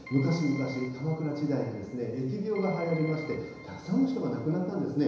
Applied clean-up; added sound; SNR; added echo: none; Keyboard (musical); 18 dB; reverberation time 1.0 s.